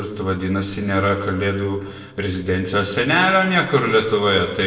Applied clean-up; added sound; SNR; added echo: neural separator model SepFormer DNS4.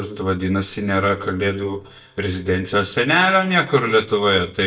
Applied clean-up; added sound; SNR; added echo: neural mask model DeepFilterNet 3.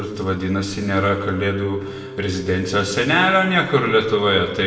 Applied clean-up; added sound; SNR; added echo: none; Bowed string instrument; 19 dB; reverberation time 1.1 s.